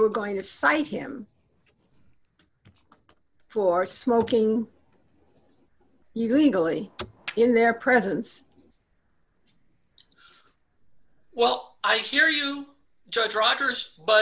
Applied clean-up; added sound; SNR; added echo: neural separator model SepFormer DNS4.